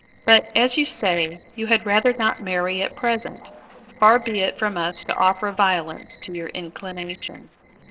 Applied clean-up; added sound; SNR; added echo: neural separator model SepFormer DNS4.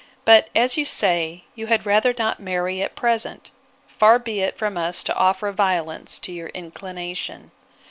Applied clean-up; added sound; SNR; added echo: none; none; none; none.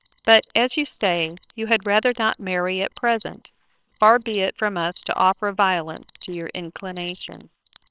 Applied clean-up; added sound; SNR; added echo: neural separator model SepFormer WHAMR!.